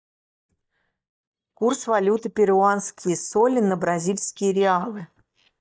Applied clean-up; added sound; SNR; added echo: neural mask model DeepFilterNet 3.